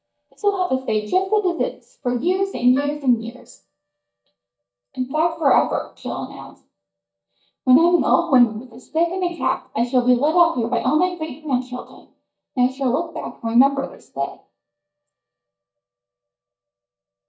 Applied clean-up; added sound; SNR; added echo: neural mask model DeepFilterNet 3.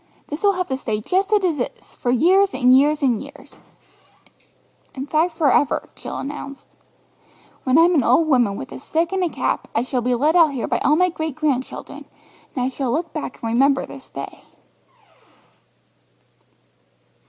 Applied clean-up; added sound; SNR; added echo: none; none; none; none.